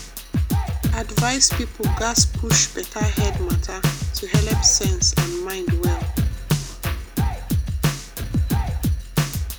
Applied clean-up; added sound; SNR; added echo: none; Drum kit; -4 dB; none.